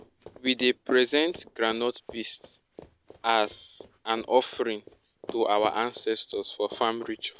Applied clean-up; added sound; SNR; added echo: none; Run; 19 dB; none.